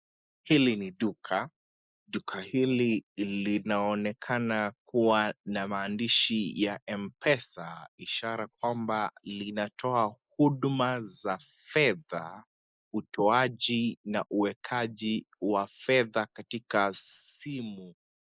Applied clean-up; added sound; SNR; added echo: neural mask model Resemble Enhance denoiser.